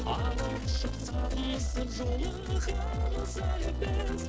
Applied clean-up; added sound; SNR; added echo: neural separator model SepFormer DNS4.